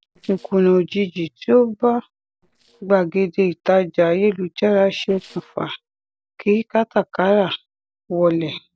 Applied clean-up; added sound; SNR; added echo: neural separator model SepFormer DNS4.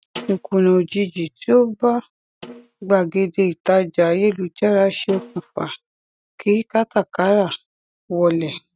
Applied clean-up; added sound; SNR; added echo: neural mask model RNNoise.